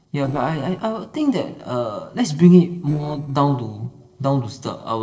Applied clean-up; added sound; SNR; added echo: neural separator model SepFormer DNS4.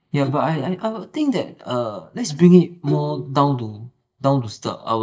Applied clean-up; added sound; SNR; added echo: neural mask model DeepFilterNet 3.